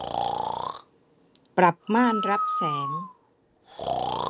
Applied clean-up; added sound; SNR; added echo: none; Breathing; 2 dB; none.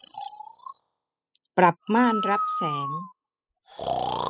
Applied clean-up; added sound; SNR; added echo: classical method spectral subtraction.